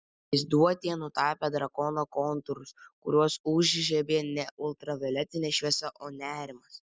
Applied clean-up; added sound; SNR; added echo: none; none; none; none.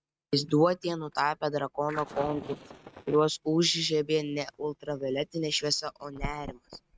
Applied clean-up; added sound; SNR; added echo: neural mask model RNNoise.